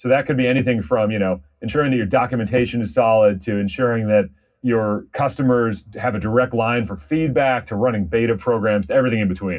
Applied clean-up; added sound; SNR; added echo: none; none; none; reverberation time 0.4 s.